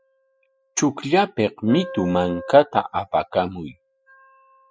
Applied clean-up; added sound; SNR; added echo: classical method spectral subtraction.